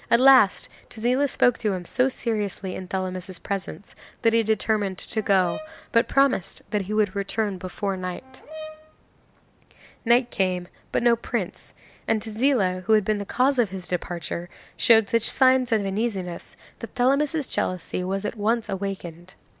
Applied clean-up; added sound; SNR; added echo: none; Brass instrument; 16 dB; none.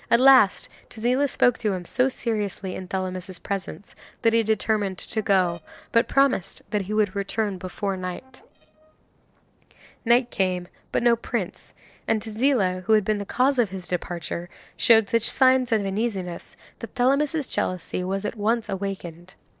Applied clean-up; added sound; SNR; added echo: neural separator model SepFormer DNS4.